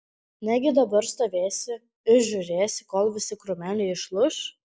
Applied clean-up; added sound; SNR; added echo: none; none; none; none.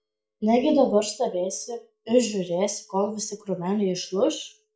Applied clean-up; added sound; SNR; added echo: neural mask model DeepFilterNet 3.